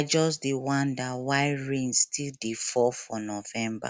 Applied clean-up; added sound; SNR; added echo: none; none; none; none.